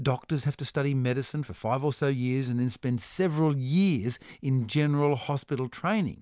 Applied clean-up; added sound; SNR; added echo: none; none; none; none.